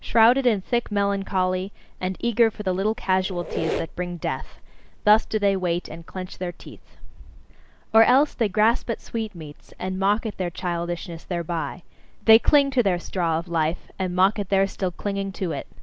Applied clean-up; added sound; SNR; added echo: none; Squeak; 11 dB; none.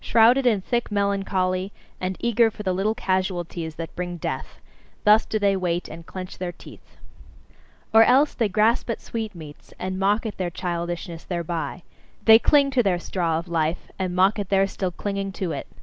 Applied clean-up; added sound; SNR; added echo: none; none; none; none.